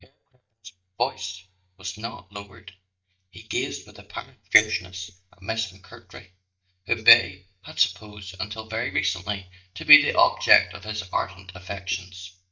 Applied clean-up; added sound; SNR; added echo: neural mask model DeepFilterNet 3.